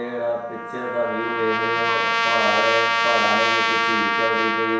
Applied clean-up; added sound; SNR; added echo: none; Trumpet; -4 dB; reverberation time 0.7 s.